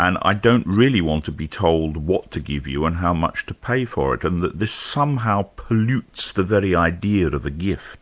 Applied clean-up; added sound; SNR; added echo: none; none; none; none.